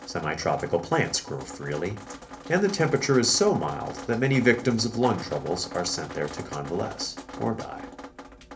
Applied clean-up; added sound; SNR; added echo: none; Drip; 14 dB; reverberation time 0.3 s.